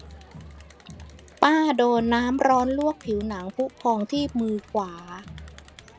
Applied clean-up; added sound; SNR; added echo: none; Crowd; 19 dB; none.